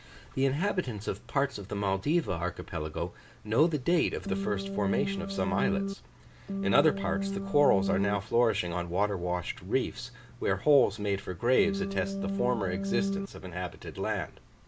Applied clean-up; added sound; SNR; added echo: none; Organ; 2 dB; none.